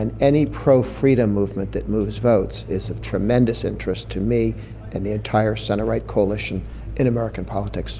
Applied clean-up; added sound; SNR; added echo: none; none; none; none.